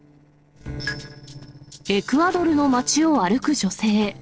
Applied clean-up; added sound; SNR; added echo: neural separator model SepFormer DNS4.